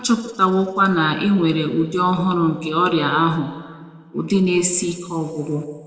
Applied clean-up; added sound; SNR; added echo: none; none; none; reverberation time 1.6 s.